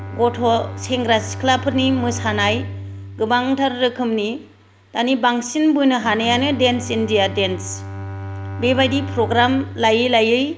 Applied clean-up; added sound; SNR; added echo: none; Bowed string instrument; 11 dB; none.